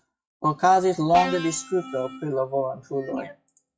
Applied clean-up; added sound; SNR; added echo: classical method WPE with log-MMSE.